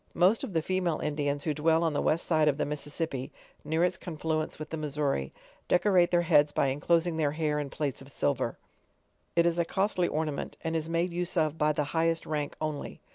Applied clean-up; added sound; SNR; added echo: none; none; none; none.